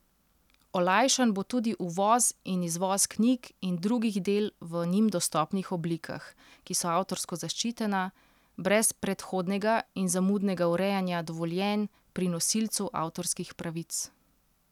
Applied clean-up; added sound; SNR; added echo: none; none; none; none.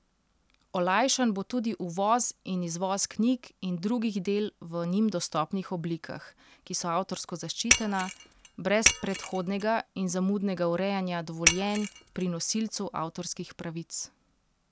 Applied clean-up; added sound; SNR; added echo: none; Shatter; -2 dB; none.